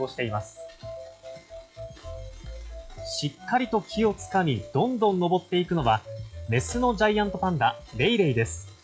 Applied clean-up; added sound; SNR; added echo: classical method log-MMSE.